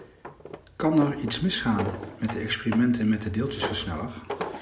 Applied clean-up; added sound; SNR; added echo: none; Drawer open or close; 11 dB; none.